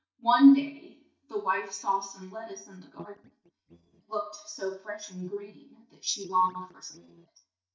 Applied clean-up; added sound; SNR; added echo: neural mask model DeepFilterNet 3.